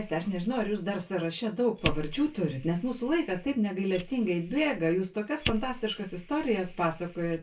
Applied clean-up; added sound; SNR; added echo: none; Fire; 11 dB; reverberation time 0.2 s.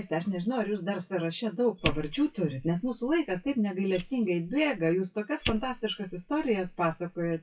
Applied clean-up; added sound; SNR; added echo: classical method WPE with log-MMSE.